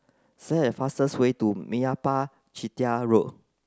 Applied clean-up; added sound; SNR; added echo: none; none; none; none.